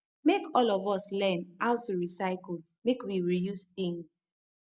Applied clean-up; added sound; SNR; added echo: none; none; none; none.